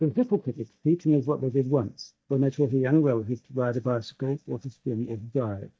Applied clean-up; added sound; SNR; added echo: neural mask model DeepFilterNet 3.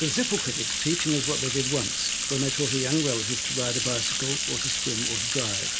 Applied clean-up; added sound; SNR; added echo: none; Bathtub (filling or washing); -2 dB; none.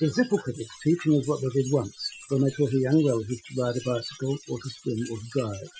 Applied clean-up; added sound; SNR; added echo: classical method Wiener filter.